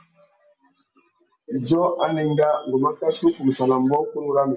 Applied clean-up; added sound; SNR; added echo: none; none; none; none.